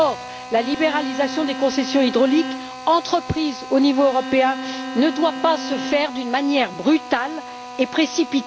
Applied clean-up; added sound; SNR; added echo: none; Drill + Bowed string instrument; 10 dB; none.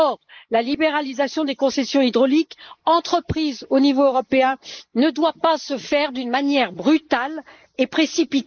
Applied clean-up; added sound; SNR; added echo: neural mask model Resemble Enhance denoiser.